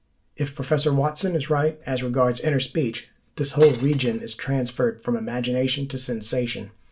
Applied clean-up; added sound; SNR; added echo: none; Glass; 16 dB; reverberation time 0.3 s.